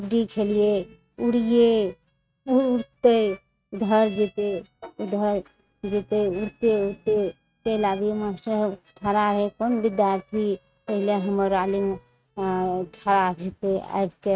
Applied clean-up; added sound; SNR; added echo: neural mask model RNNoise.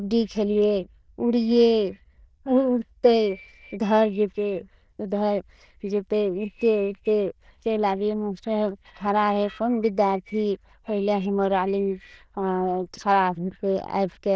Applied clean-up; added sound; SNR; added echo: neural diffusion model UNIVERSE++.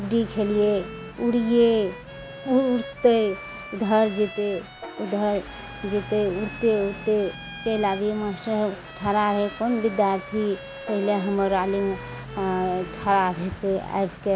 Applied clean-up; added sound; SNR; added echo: none; Bowed string instrument + Bus / Vehicle horn, car horn, honking; 14 dB; none.